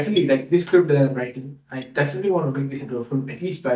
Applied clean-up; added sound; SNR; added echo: neural mask model DeepFilterNet 3.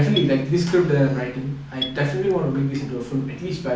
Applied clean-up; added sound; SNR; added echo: none; Marimba, xylophone; 16 dB; none.